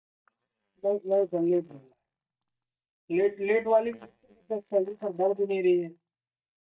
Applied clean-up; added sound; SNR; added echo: neural mask model DeepFilterNet 3.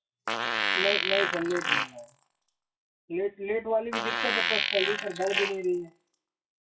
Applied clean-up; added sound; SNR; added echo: classical method WPE with log-MMSE.